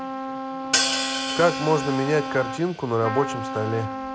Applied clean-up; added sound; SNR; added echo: none; Hi-hat + Trumpet; 2 dB; none.